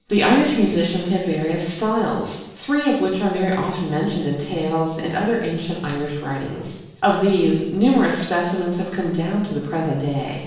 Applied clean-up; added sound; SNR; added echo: none; none; none; reverberation time 0.9 s.